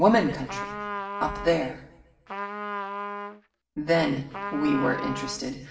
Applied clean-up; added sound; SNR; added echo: none; Trumpet; 8 dB; reverberation time 0.7 s.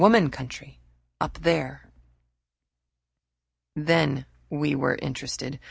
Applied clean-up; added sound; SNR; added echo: none; none; none; none.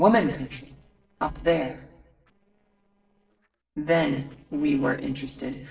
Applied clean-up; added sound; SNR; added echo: neural separator model SepFormer DNS4.